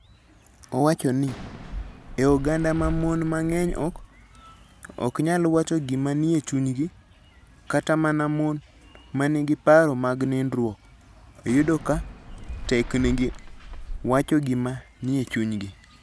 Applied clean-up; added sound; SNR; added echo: none; Fireworks; 9 dB; none.